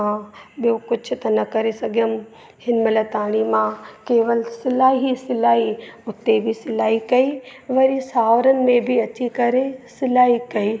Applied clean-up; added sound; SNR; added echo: none; none; none; none.